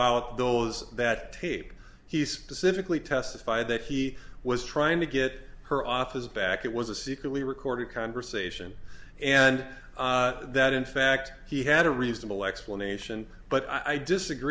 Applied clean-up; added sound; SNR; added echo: none; none; none; none.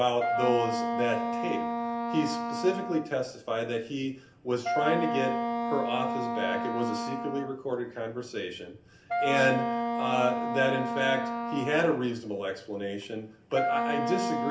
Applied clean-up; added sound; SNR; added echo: none; Wind instrument, woodwind instrument; 1 dB; reverberation time 0.3 s.